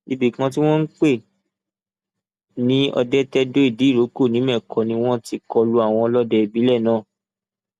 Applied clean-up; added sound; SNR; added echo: none; none; none; none.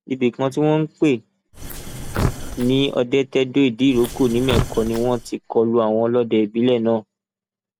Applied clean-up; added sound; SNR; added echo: neural mask model Resemble Enhance denoiser.